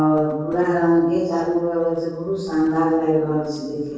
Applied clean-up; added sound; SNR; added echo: neural separator model SepFormer DNS4.